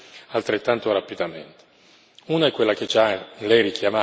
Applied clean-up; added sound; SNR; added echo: none; none; none; none.